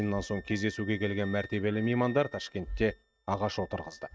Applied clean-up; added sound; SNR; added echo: neural mask model RNNoise.